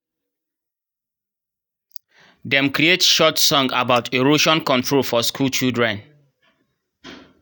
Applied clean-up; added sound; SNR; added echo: neural mask model DeepFilterNet 3.